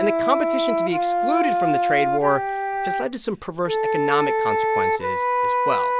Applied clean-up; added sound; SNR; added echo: none; Wind instrument, woodwind instrument; -4 dB; none.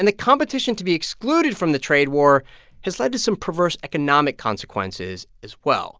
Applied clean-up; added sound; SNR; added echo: none; none; none; none.